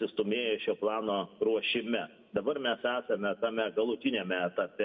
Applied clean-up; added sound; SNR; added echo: none; none; none; reverberation time 1.2 s.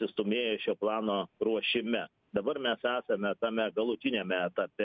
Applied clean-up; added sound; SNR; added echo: none; none; none; none.